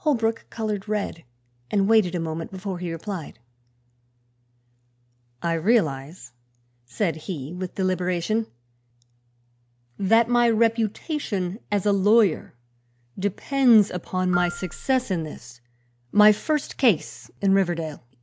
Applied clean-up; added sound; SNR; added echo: none; Marimba, xylophone; 13 dB; none.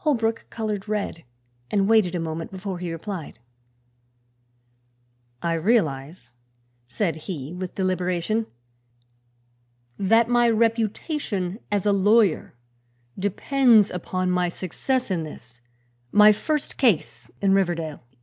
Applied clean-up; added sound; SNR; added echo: none; none; none; none.